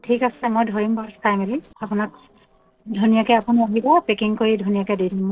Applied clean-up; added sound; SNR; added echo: neural separator model SepFormer DNS4.